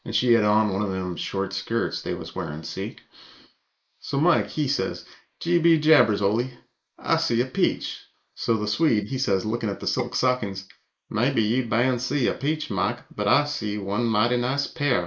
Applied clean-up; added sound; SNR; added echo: neural mask model Resemble Enhance denoiser.